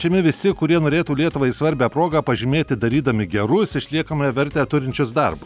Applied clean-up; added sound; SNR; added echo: none; none; none; none.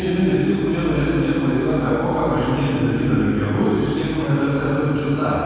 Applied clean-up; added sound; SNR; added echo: none; none; none; reverberation time 2.1 s.